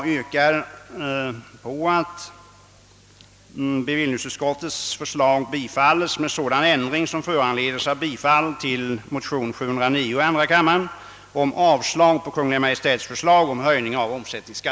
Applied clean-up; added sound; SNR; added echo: none; none; none; none.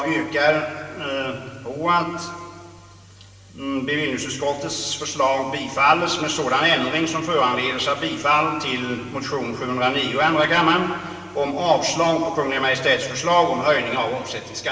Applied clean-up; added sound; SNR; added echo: none; none; none; reverberation time 2.0 s.